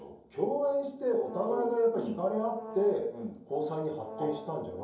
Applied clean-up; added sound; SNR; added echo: none; Brass instrument; 15 dB; reverberation time 2.8 s.